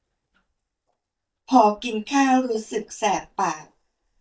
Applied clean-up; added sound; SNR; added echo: neural mask model DeepFilterNet 3.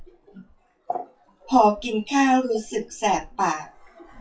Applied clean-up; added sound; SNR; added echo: classical method WPE with log-MMSE.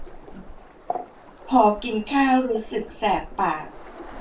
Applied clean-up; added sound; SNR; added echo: none; Waves, surf; 13 dB; reverberation time 0.2 s.